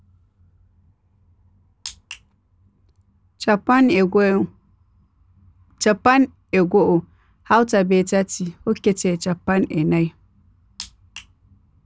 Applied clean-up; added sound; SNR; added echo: none; none; none; none.